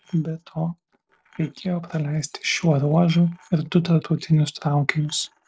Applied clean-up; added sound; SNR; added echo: neural separator model SepFormer DNS4.